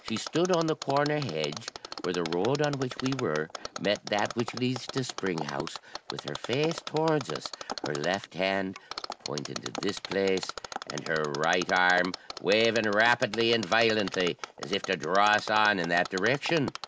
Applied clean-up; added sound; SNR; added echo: none; Mechanisms; 11 dB; none.